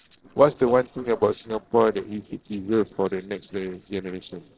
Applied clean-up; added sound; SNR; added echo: neural separator model SepFormer DNS4.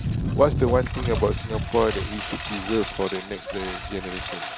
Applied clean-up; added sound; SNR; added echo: none; Engine; 3 dB; none.